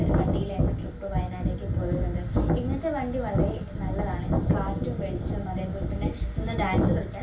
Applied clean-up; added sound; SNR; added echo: none; none; none; reverberation time 0.3 s.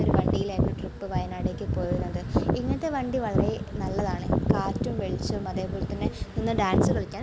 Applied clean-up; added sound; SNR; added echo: none; none; none; none.